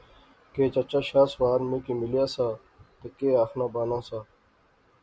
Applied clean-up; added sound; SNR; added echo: none; none; none; none.